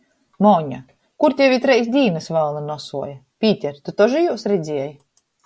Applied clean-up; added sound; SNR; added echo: none; none; none; none.